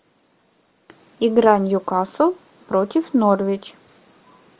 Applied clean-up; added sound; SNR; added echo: none; none; none; none.